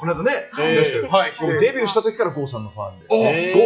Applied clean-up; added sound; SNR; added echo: classical method log-MMSE.